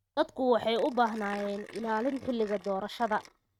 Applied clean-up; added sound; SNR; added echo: neural mask model RNNoise.